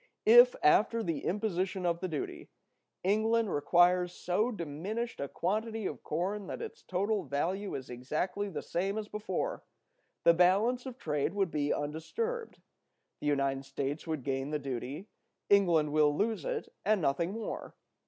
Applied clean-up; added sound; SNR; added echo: none; none; none; none.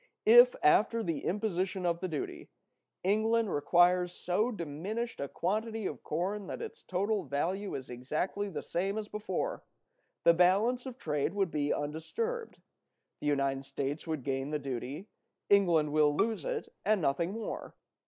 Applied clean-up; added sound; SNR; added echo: neural mask model Resemble Enhance denoiser.